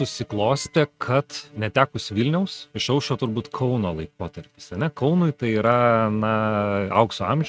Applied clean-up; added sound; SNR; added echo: neural mask model RNNoise.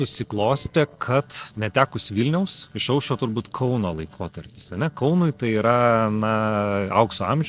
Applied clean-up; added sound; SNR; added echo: neural separator model SepFormer DNS4.